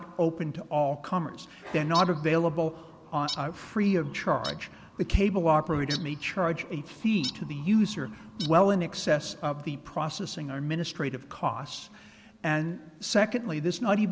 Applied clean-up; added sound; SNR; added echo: none; Bird; 15 dB; none.